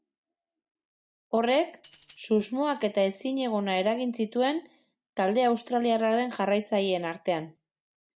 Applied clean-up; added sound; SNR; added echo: none; Tambourine; 10 dB; none.